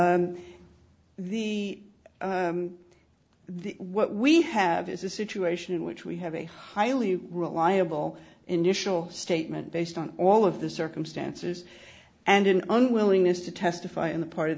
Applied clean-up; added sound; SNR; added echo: none; none; none; none.